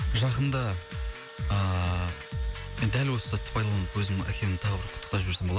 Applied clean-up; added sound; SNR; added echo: none; Engine / Drill; 17 dB; none.